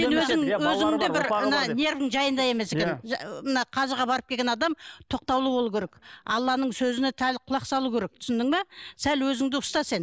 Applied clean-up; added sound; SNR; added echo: none; none; none; none.